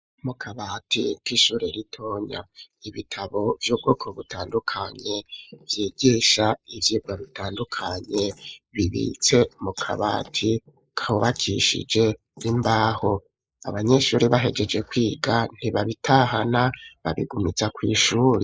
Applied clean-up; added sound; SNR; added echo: neural mask model Resemble Enhance denoiser.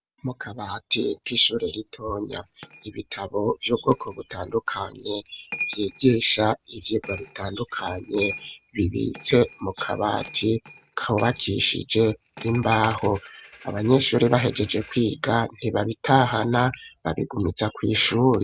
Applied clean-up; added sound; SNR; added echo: none; Coin (dropping); 11 dB; none.